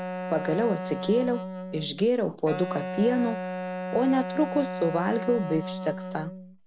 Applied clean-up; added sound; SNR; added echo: none; Wind instrument, woodwind instrument; 6 dB; none.